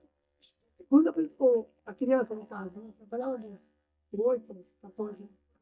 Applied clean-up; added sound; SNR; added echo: neural mask model DeepFilterNet 3.